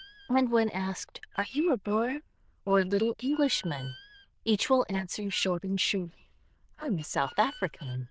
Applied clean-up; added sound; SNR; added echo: neural diffusion model UNIVERSE++.